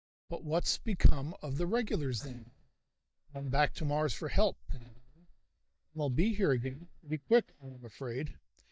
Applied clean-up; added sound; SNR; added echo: neural mask model DeepFilterNet 3.